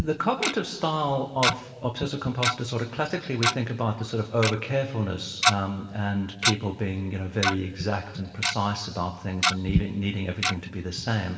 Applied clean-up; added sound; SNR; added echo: none; Tick-tock; 3 dB; reverberation time 1.3 s.